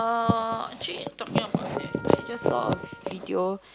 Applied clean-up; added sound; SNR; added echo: none; Wind instrument, woodwind instrument; 17 dB; none.